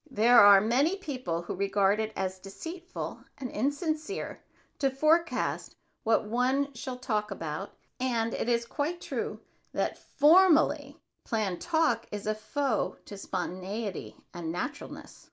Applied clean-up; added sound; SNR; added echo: none; none; none; none.